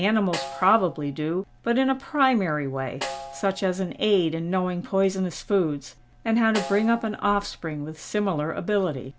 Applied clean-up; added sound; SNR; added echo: none; Snare drum; 16 dB; none.